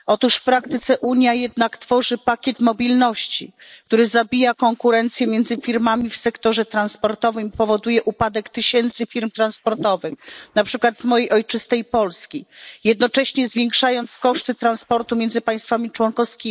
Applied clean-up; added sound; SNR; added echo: neural mask model Resemble Enhance denoiser.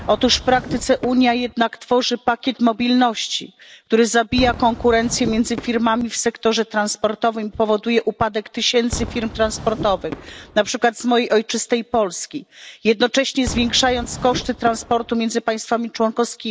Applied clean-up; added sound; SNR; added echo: none; Whoosh, swoosh, swish / Fireworks; 16 dB; none.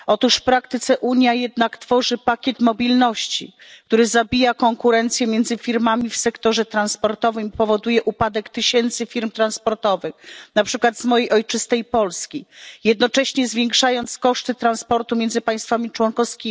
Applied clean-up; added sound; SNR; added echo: none; none; none; none.